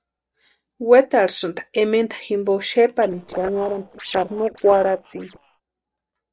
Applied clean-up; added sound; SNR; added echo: neural separator model SepFormer DNS4.